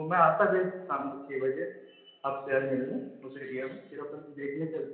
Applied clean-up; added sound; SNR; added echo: none; none; none; reverberation time 0.8 s.